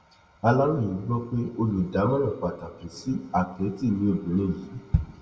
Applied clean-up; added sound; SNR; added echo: none; none; none; reverberation time 0.9 s.